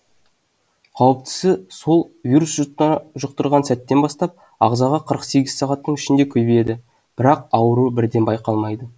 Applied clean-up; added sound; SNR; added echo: none; none; none; none.